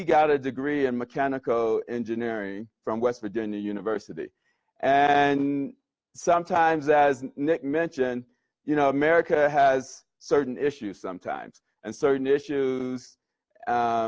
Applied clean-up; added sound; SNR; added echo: none; none; none; none.